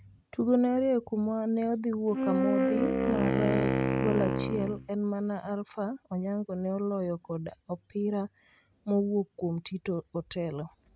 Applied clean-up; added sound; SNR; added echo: none; Wind instrument, woodwind instrument; -2 dB; none.